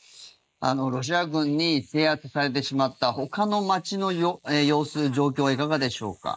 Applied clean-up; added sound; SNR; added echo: neural mask model Resemble Enhance denoiser.